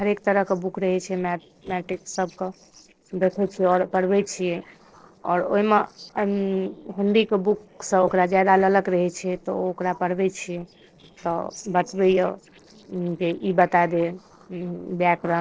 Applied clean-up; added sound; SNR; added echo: neural separator model SepFormer DNS4.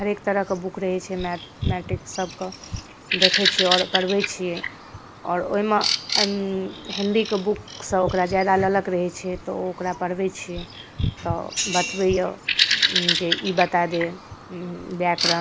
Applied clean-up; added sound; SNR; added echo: none; Bird vocalization, bird call, bird song; 3 dB; none.